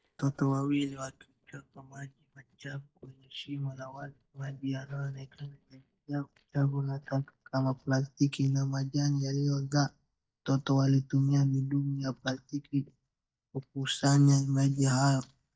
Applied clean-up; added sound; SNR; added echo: neural mask model DeepFilterNet 3.